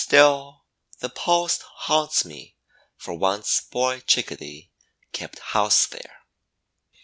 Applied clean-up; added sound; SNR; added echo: none; none; none; none.